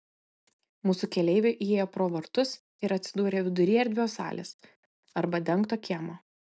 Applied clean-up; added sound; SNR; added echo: none; none; none; none.